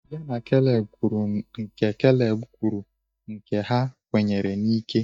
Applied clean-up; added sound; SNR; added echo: neural mask model DeepFilterNet 3.